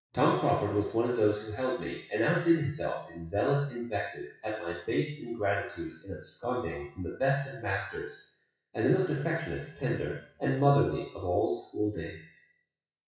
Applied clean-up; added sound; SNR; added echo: classical method WPE with log-MMSE.